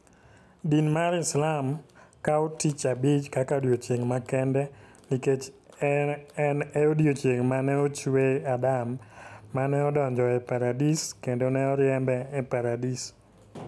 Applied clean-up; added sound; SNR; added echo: none; none; none; none.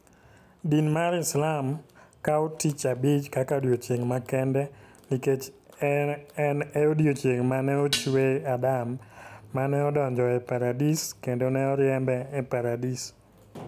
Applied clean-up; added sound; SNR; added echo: none; Dishes, pots, and pans; 7 dB; none.